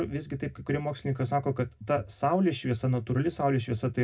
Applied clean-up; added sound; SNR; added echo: none; none; none; reverberation time 0.2 s.